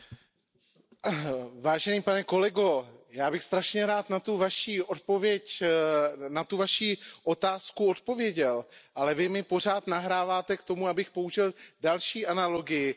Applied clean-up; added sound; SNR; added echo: none; none; none; none.